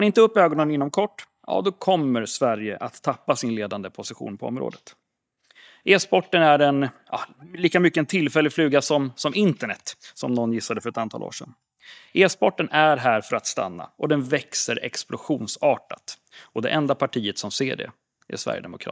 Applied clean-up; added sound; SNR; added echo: neural mask model DeepFilterNet 3.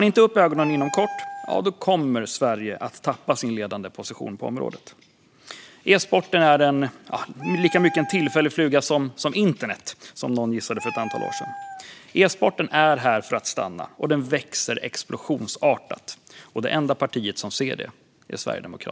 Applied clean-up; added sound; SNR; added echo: none; Meow; 14 dB; none.